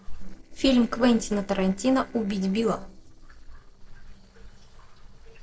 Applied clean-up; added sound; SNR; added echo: neural separator model SepFormer DNS4.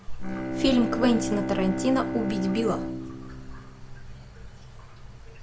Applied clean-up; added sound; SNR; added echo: none; Bowed string instrument; 4 dB; none.